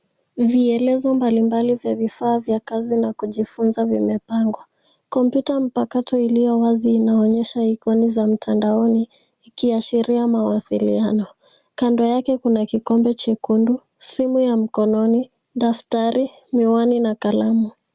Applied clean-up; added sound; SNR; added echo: none; none; none; none.